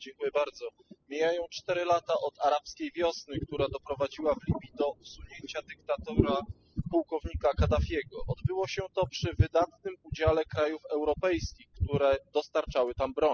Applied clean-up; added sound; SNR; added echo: classical method spectral subtraction.